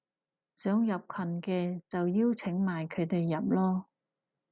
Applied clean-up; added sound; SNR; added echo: none; none; none; none.